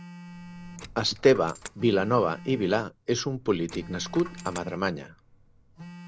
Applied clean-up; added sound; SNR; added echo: none; Telephone + Coin (dropping); 16 dB; none.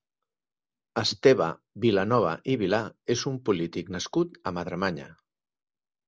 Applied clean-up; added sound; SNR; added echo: none; none; none; none.